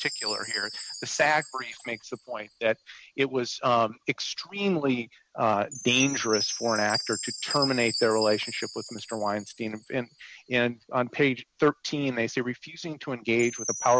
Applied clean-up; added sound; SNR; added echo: none; Chime; 10 dB; none.